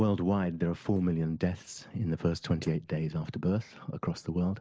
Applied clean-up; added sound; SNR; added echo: neural separator model SepFormer DNS4.